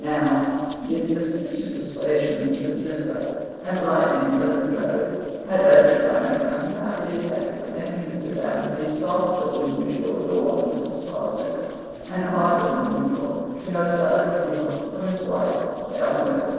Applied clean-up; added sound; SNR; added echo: neural separator model SepFormer DNS4.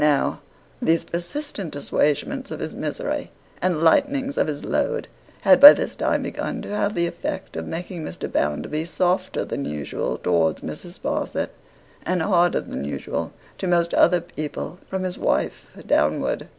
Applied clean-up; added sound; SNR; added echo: none; none; none; none.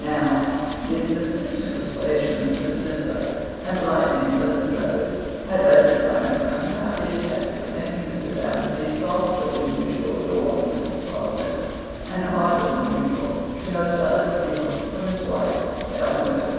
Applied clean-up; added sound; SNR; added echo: none; Wind; 12 dB; reverberation time 2.1 s.